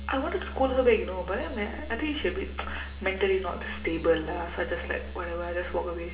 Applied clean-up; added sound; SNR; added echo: none; Musical instrument; 10 dB; reverberation time 0.7 s.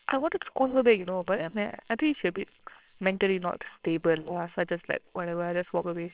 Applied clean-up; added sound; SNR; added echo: neural separator model SepFormer WHAMR!.